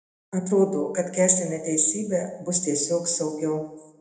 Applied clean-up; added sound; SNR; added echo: none; none; none; reverberation time 0.8 s.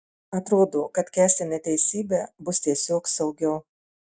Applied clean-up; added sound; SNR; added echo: none; none; none; none.